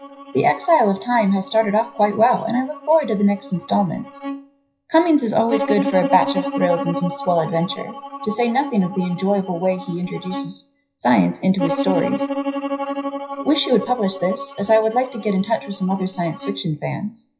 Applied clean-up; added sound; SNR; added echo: classical method WPE with log-MMSE.